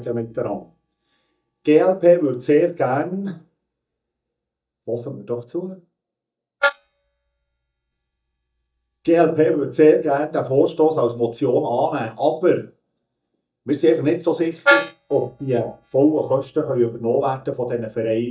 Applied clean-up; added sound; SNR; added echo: neural mask model DeepFilterNet 3.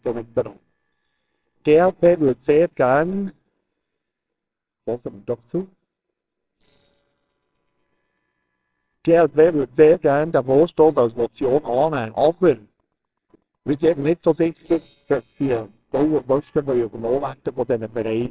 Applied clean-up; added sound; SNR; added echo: neural separator model SepFormer WHAMR!.